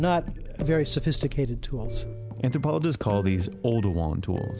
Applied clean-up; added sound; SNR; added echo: none; Percussion; 16 dB; none.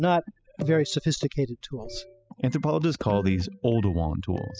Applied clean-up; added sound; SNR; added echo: classical method spectral subtraction.